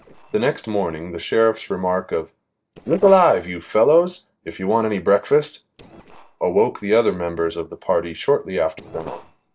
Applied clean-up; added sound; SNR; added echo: neural separator model SepFormer DNS4.